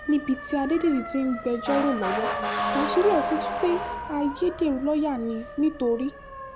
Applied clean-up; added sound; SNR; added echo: none; Motor vehicle (road) / Siren; 6 dB; none.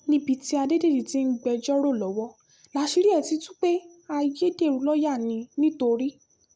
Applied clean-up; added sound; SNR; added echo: none; none; none; none.